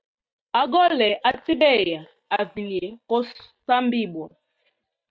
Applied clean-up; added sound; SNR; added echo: neural mask model DeepFilterNet 3.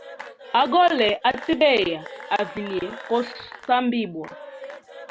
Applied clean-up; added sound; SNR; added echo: none; Applause / Cheering / Clapping; 16 dB; none.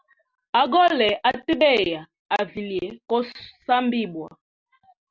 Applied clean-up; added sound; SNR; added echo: none; none; none; none.